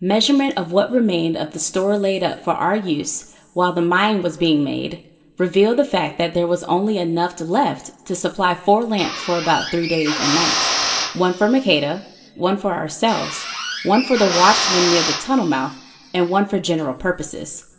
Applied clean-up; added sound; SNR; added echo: none; Drill; 5 dB; reverberation time 1.2 s.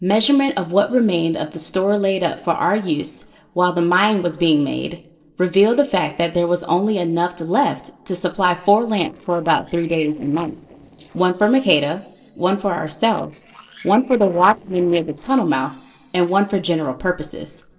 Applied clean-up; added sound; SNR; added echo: neural separator model SepFormer DNS4.